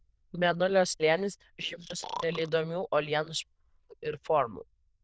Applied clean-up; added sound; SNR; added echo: neural diffusion model UNIVERSE++.